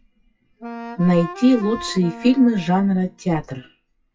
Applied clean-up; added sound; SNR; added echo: classical method WPE with log-MMSE.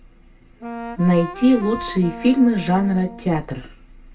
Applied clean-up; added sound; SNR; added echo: none; Wind instrument, woodwind instrument; 13 dB; reverberation time 0.2 s.